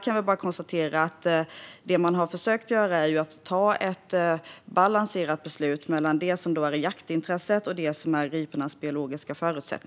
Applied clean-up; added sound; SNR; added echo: none; none; none; none.